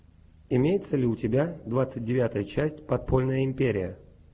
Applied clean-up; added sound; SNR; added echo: none; none; none; none.